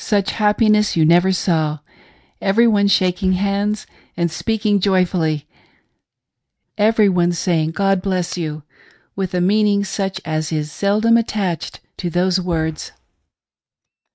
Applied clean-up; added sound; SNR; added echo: neural mask model RNNoise.